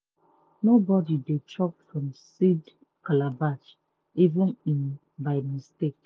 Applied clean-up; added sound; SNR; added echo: none; none; none; none.